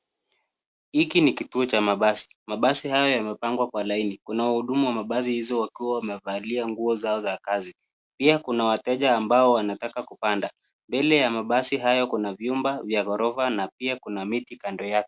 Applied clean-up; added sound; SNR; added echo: none; none; none; none.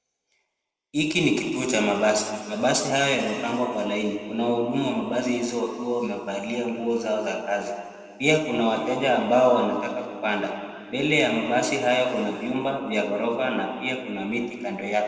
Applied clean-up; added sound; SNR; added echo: none; none; none; reverberation time 2.1 s.